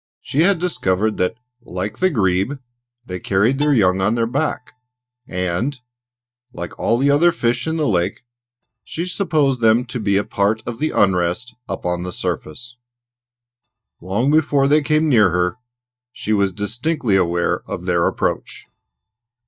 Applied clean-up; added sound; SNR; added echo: neural mask model DeepFilterNet 3.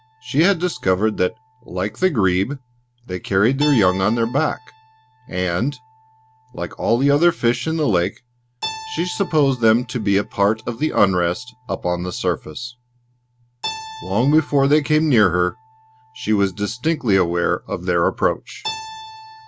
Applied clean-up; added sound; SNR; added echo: none; Keyboard (musical); 18 dB; none.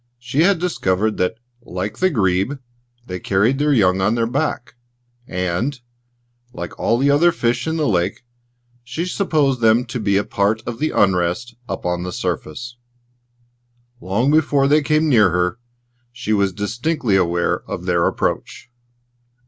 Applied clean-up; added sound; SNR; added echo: none; none; none; none.